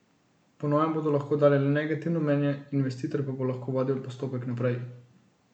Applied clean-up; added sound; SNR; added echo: none; none; none; none.